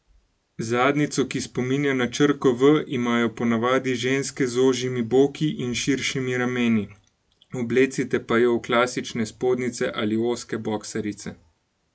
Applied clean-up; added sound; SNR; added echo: none; none; none; none.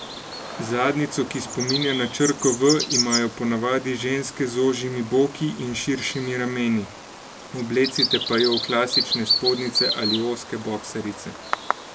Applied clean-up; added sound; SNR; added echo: none; Bird vocalization, bird call, bird song; 5 dB; none.